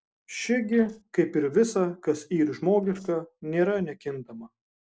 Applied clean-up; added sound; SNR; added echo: neural separator model SepFormer DNS4.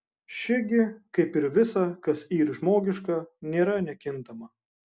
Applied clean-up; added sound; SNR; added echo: none; none; none; none.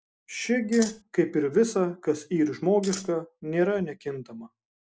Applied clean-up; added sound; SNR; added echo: neural mask model Resemble Enhance denoiser.